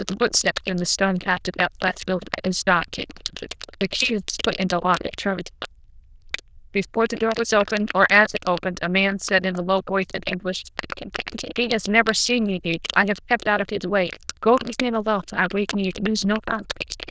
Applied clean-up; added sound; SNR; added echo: neural diffusion model UNIVERSE++.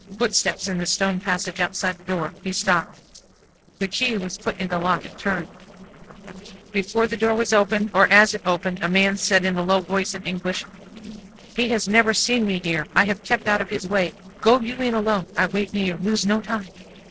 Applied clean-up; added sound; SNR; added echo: neural separator model SepFormer DNS4.